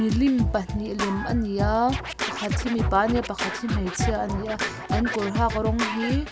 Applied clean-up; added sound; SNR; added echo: none; Scratching (performance technique); 2 dB; none.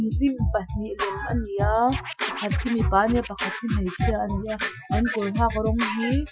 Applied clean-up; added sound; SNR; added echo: classical method Wiener filter.